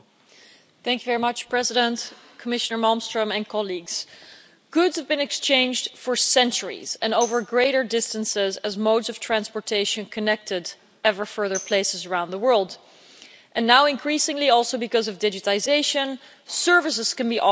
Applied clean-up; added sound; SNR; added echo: none; Tambourine; 17 dB; none.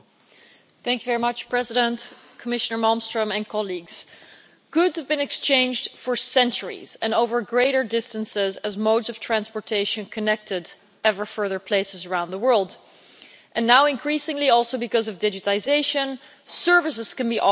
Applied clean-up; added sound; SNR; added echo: none; none; none; none.